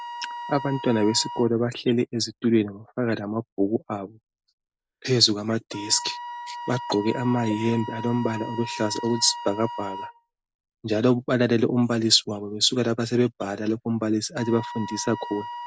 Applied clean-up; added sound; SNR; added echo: none; Wind instrument, woodwind instrument; 13 dB; none.